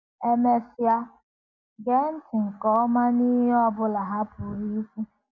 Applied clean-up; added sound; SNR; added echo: none; none; none; none.